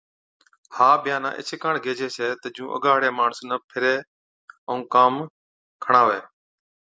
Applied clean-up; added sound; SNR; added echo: none; none; none; none.